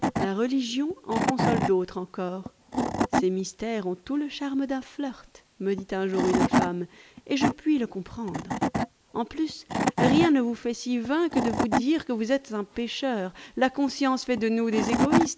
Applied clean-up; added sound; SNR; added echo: none; Wood / Tools; 2 dB; none.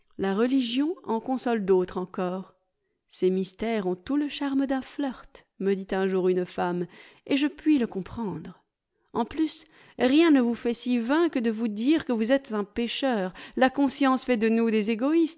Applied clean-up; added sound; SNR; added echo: none; none; none; none.